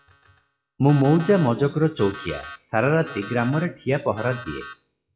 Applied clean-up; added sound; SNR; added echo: classical method WPE with log-MMSE.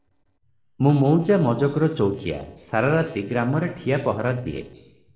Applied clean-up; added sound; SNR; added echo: neural separator model SepFormer DNS4.